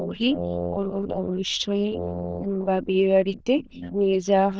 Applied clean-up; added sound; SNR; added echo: neural diffusion model UNIVERSE++.